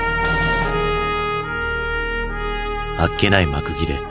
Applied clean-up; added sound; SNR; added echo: none; none; none; none.